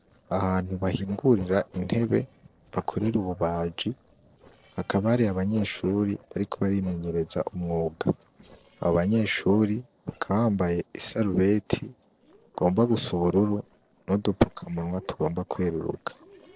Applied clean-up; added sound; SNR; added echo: neural separator model SepFormer DNS4.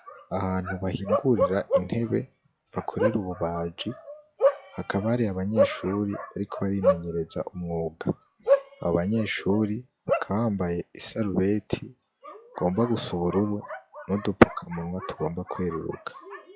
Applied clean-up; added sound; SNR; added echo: classical method log-MMSE.